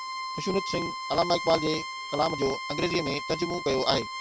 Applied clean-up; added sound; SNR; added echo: none; Bowed string instrument; 7 dB; none.